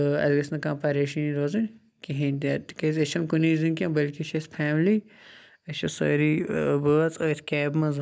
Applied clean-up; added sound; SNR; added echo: none; none; none; none.